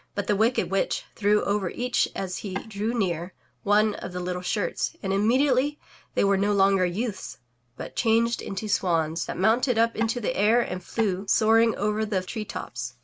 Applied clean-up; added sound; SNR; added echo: none; Tap / Wood; 13 dB; none.